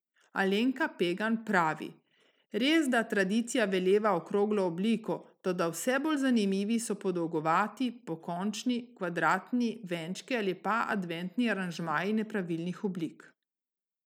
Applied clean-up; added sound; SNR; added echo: none; none; none; none.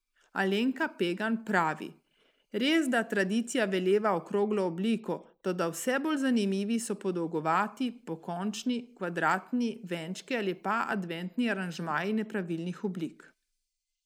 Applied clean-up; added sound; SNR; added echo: neural mask model Resemble Enhance denoiser.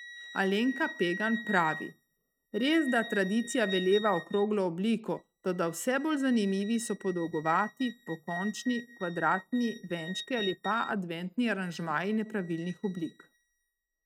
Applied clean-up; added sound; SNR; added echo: neural mask model RNNoise.